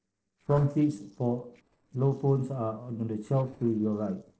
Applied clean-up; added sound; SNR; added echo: neural separator model SepFormer DNS4.